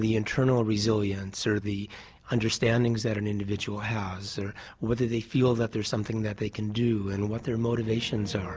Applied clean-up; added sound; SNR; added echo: none; none; none; none.